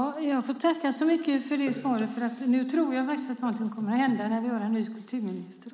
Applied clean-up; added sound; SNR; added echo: none; none; none; none.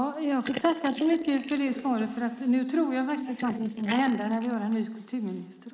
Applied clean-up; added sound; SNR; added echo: neural mask model Resemble Enhance denoiser.